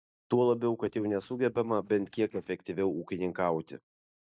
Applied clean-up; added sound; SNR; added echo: neural mask model DeepFilterNet 3.